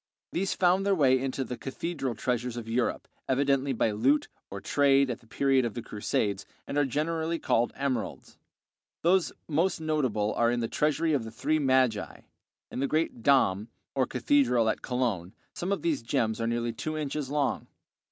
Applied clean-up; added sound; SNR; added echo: none; none; none; none.